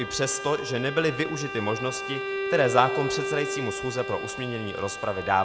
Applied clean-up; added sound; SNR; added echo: none; Bowed string instrument; 5 dB; none.